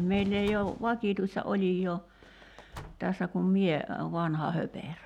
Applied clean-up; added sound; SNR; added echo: none; Slam + Fire / Fireworks; 19 dB; none.